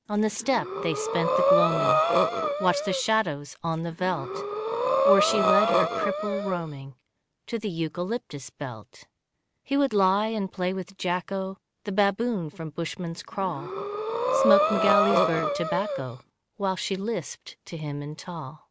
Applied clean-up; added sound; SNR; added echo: none; Breathing; -3 dB; none.